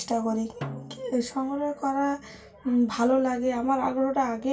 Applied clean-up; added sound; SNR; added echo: none; Snare drum; 17 dB; reverberation time 0.2 s.